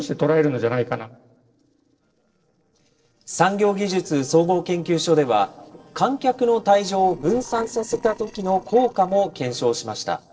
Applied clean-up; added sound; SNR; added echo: neural separator model SepFormer DNS4.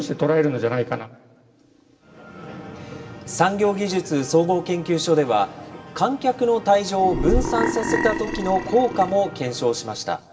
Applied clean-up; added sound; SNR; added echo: none; Burping, eructation; 2 dB; reverberation time 0.6 s.